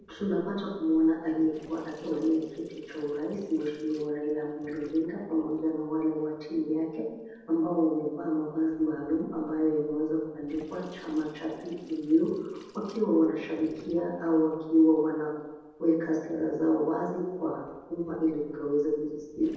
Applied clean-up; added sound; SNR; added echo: neural separator model SepFormer DNS4.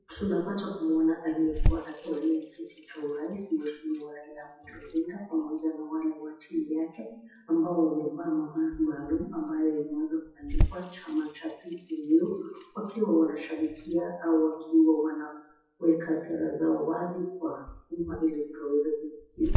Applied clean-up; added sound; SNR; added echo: classical method WPE with log-MMSE.